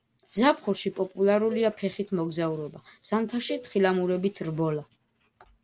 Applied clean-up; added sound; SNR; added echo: none; Cowbell; 18 dB; none.